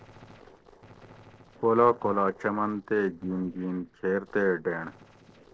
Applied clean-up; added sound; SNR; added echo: neural separator model SepFormer DNS4.